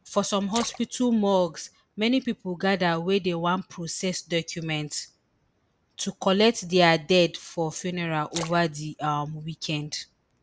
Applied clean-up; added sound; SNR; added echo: none; Splash, splatter; 16 dB; none.